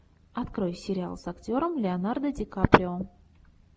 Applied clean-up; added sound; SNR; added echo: none; none; none; none.